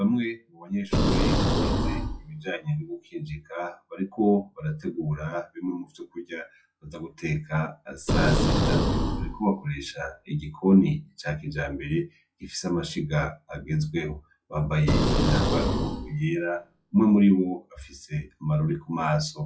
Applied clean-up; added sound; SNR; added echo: classical method log-MMSE.